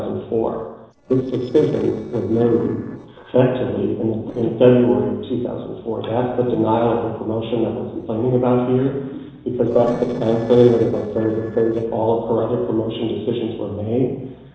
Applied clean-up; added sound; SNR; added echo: neural separator model SepFormer DNS4.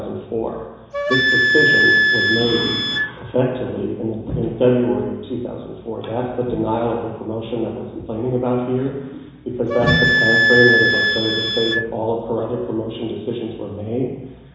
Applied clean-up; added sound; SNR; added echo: none; Wind instrument, woodwind instrument; -3 dB; reverberation time 1.0 s.